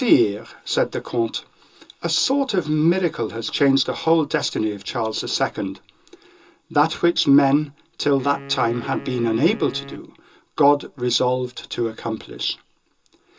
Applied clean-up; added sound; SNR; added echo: none; Wind instrument, woodwind instrument; 17 dB; reverberation time 0.2 s.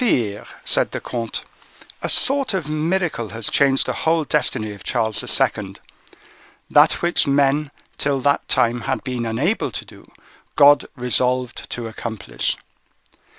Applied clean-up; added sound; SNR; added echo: none; none; none; none.